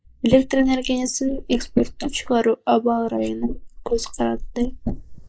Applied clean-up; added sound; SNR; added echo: neural mask model Resemble Enhance denoiser.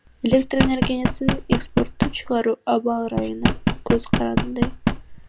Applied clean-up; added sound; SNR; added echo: none; Knock; -1 dB; none.